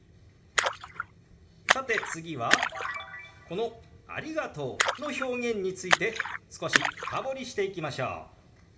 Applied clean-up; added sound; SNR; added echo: none; Splash, splatter; -2 dB; reverberation time 0.5 s.